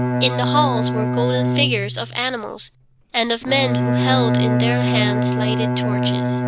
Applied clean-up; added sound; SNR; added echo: none; Bowed string instrument; -3 dB; none.